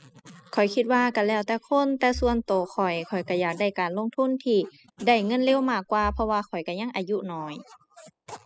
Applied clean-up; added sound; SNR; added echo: classical method spectral subtraction.